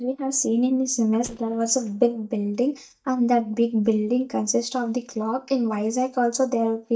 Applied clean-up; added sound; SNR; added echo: neural mask model DeepFilterNet 3.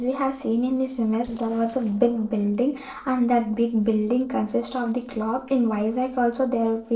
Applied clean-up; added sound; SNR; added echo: neural separator model SepFormer DNS4.